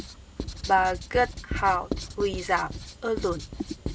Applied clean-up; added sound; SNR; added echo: none; Writing; 8 dB; none.